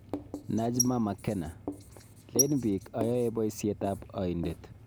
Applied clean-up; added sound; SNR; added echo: none; Writing; 6 dB; none.